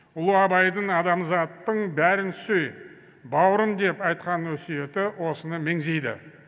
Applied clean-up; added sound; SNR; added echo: none; none; none; none.